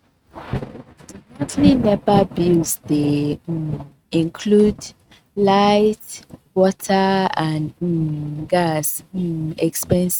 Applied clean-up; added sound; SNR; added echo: neural mask model RNNoise.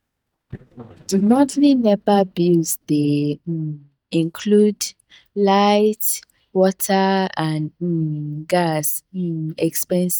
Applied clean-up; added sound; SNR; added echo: neural mask model DeepFilterNet 3.